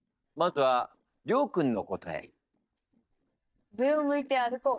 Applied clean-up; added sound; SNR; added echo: neural mask model DeepFilterNet 3.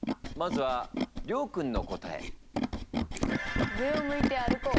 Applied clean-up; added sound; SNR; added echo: none; Tools; -2 dB; none.